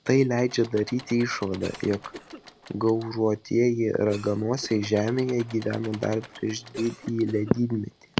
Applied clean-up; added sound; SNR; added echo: none; Cough + Engine / Mechanisms; 19 dB; none.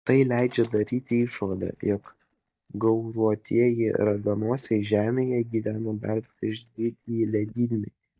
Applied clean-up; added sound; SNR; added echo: neural mask model DeepFilterNet 3.